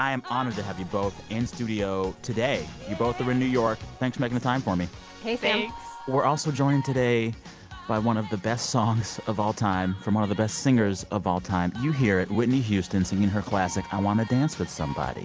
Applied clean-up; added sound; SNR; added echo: none; none; none; none.